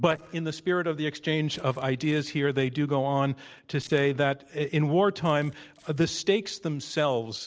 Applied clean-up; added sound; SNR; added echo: neural separator model SepFormer DNS4.